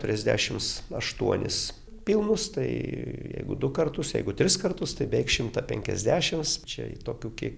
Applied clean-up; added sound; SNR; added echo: none; none; none; none.